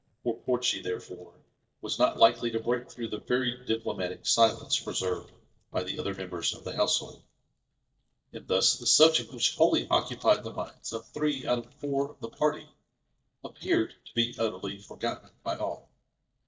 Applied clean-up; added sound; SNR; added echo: neural mask model DeepFilterNet 3.